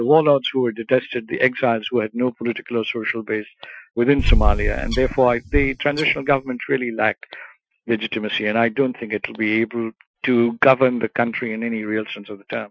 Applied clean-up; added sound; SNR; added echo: classical method Wiener filter.